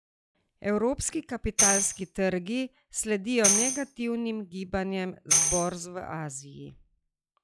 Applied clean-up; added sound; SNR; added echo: classical method log-MMSE.